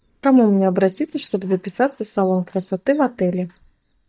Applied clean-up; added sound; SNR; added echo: neural mask model DeepFilterNet 3.